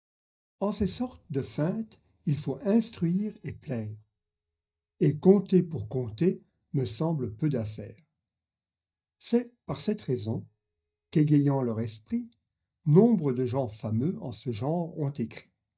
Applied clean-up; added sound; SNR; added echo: neural mask model DeepFilterNet 3.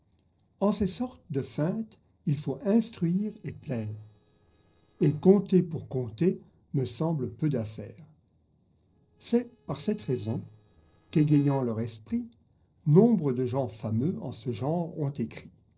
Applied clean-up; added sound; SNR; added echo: neural separator model SepFormer DNS4.